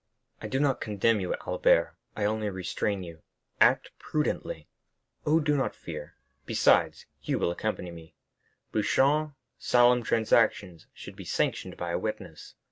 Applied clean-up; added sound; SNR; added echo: none; none; none; none.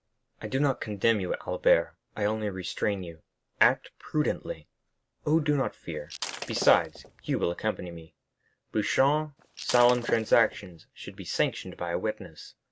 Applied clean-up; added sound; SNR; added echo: none; Shatter; 11 dB; none.